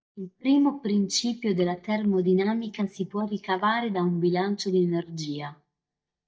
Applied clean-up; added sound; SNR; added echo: neural mask model DeepFilterNet 3.